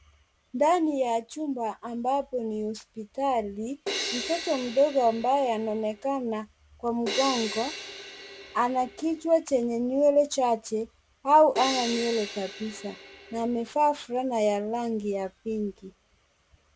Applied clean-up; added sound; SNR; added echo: none; Crash cymbal; 9 dB; none.